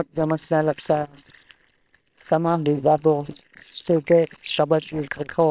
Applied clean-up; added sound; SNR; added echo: neural separator model SepFormer WHAM!.